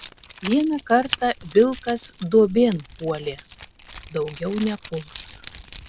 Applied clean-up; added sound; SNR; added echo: none; Keys jangling; 16 dB; none.